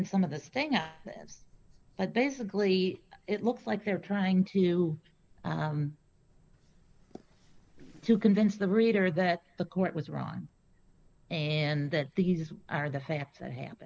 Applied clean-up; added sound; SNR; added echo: none; none; none; none.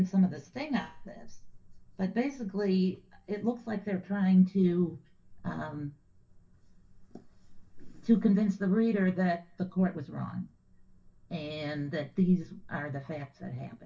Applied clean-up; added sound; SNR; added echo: none; none; none; reverberation time 0.2 s.